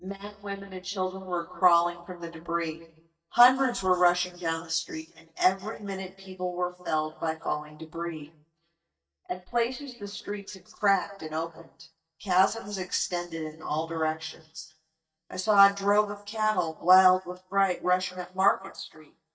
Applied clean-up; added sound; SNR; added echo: neural mask model DeepFilterNet 3.